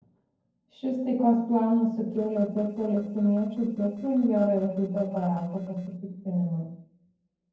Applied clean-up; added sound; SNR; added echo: neural separator model SepFormer DNS4.